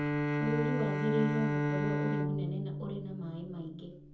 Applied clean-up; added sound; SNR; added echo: none; Bowed string instrument; -4 dB; reverberation time 0.7 s.